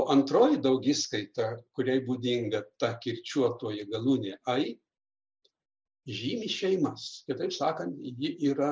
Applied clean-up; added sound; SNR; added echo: none; none; none; none.